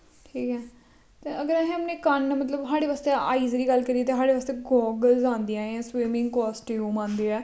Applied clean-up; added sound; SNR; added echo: none; none; none; none.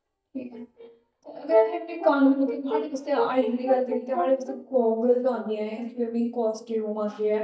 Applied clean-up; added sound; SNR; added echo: neural mask model DeepFilterNet 3.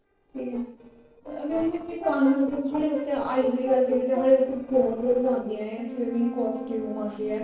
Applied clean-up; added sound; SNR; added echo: neural separator model SepFormer DNS4.